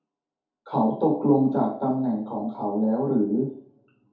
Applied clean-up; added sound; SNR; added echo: none; none; none; reverberation time 0.5 s.